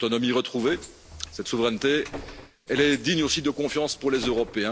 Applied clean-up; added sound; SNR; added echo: none; Bus; 17 dB; none.